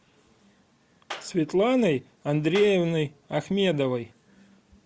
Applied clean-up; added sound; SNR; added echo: none; Clapping; 17 dB; none.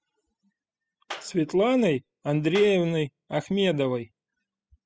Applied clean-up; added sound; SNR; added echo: classical method spectral subtraction.